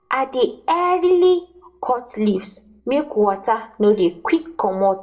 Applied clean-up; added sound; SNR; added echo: neural separator model SepFormer DNS4.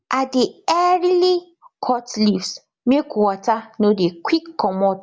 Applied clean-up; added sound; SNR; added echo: none; none; none; none.